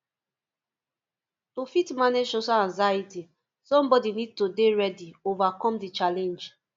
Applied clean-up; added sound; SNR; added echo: none; none; none; none.